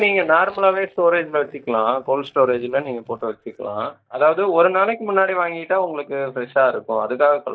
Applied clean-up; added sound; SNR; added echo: neural mask model DeepFilterNet 3.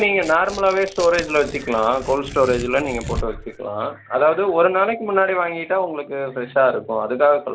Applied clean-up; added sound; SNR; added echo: none; Tearing; 16 dB; none.